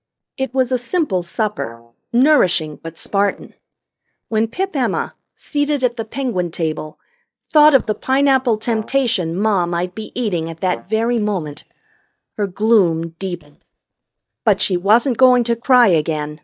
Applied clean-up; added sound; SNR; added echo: neural mask model DeepFilterNet 3.